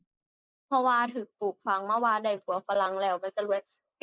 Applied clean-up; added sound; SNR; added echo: neural mask model Resemble Enhance denoiser.